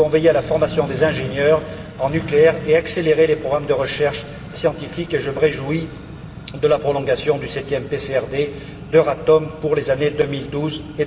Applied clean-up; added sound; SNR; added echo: none; Accelerating, revving, vroom; 14 dB; reverberation time 2.7 s.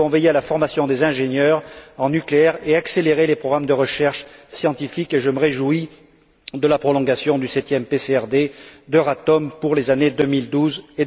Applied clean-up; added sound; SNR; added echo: none; none; none; none.